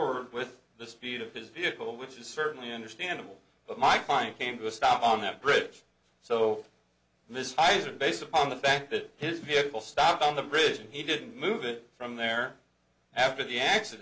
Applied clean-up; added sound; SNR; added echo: none; none; none; none.